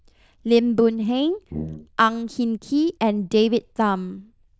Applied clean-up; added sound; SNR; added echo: neural diffusion model UNIVERSE++.